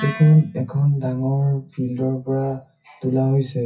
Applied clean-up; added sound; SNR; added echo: classical method WPE with log-MMSE.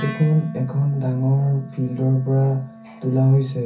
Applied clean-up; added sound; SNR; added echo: none; Wind instrument, woodwind instrument; 19 dB; reverberation time 0.3 s.